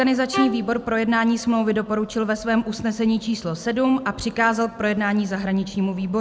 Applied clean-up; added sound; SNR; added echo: none; Bowed string instrument; 12 dB; none.